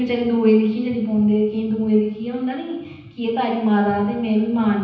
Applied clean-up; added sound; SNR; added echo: none; none; none; reverberation time 0.9 s.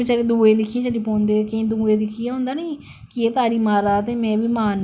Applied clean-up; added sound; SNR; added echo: none; none; none; none.